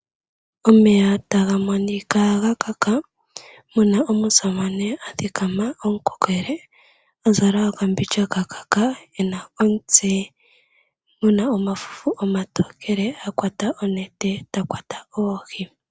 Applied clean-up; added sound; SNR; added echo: none; none; none; none.